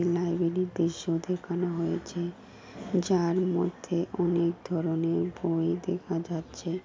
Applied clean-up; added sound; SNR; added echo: none; none; none; none.